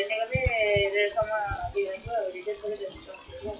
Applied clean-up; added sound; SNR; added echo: classical method WPE with log-MMSE.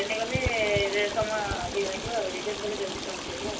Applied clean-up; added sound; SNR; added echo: none; Stream; 4 dB; reverberation time 0.3 s.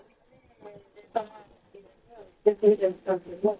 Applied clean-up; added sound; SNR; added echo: neural mask model DeepFilterNet 3.